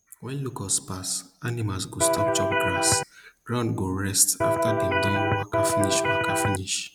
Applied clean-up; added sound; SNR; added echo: none; Electric guitar; -5 dB; none.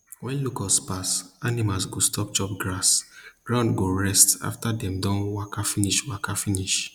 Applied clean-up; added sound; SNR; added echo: none; none; none; none.